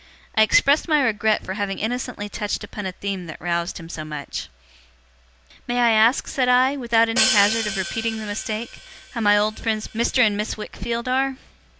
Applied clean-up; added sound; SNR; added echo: none; Hi-hat; 5 dB; none.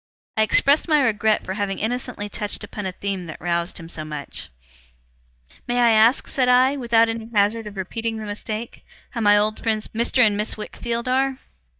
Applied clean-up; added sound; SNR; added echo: neural mask model DeepFilterNet 3.